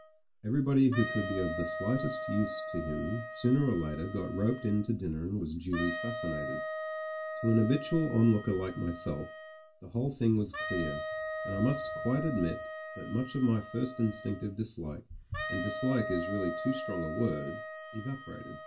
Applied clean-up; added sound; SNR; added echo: none; Wind instrument, woodwind instrument; 8 dB; reverberation time 0.2 s.